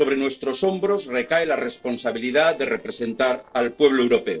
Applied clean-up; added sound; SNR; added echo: neural separator model SepFormer DNS4.